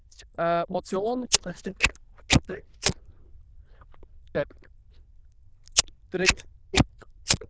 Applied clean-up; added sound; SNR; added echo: neural diffusion model UNIVERSE++.